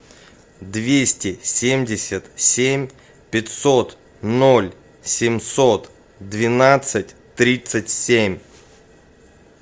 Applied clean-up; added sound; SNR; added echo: none; none; none; none.